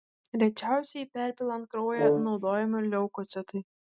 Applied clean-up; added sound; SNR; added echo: none; Brass instrument; -1 dB; none.